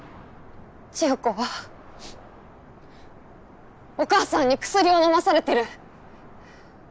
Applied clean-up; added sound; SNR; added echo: none; none; none; none.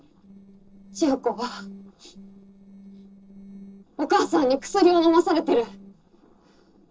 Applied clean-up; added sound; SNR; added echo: neural separator model SepFormer DNS4.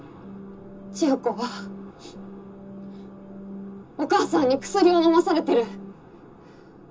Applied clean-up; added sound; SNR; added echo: none; Organ; 15 dB; reverberation time 0.2 s.